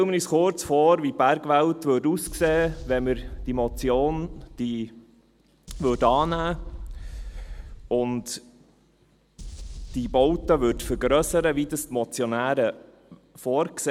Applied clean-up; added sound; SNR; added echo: none; Boom; 12 dB; none.